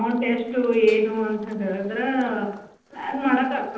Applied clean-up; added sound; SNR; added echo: neural separator model SepFormer DNS4.